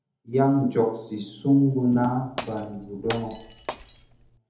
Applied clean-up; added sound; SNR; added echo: none; Glass; 12 dB; reverberation time 0.7 s.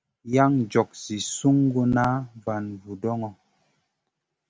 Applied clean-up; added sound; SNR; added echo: none; none; none; none.